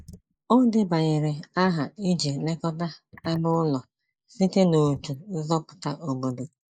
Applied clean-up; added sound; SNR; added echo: neural mask model Resemble Enhance denoiser.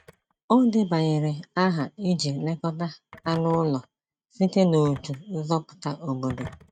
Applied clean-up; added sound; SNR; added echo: neural mask model RNNoise.